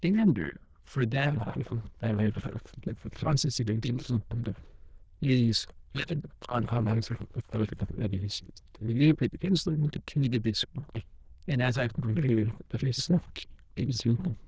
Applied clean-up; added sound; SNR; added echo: neural diffusion model UNIVERSE++.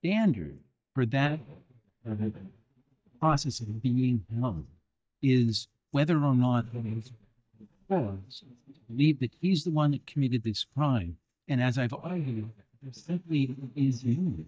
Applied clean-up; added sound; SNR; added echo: neural mask model DeepFilterNet 3.